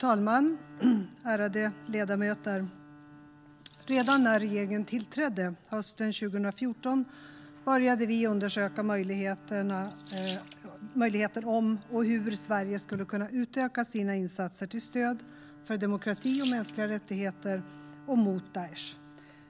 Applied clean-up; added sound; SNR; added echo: none; Bowed string instrument + Sink (filling or washing) / Water tap, faucet; 18 dB; none.